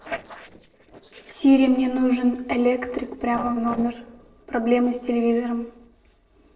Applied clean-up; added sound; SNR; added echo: neural separator model SepFormer DNS4.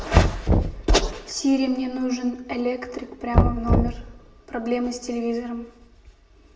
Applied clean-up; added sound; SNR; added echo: none; Knock; -1 dB; reverberation time 0.6 s.